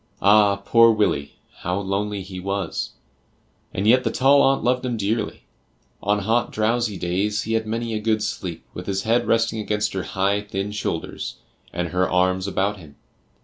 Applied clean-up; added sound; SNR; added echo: none; none; none; none.